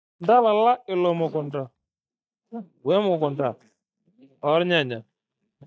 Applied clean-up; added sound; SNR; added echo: neural mask model DeepFilterNet 3.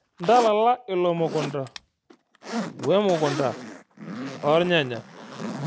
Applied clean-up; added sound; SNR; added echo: none; Zipper (clothing); 10 dB; none.